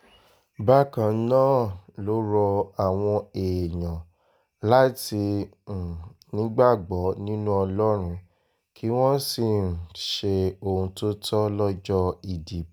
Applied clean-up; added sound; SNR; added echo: none; none; none; none.